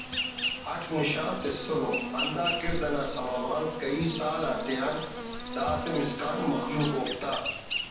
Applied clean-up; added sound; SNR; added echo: none; Insect; 4 dB; reverberation time 0.9 s.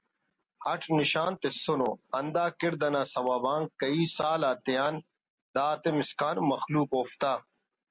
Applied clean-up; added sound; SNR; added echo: none; none; none; none.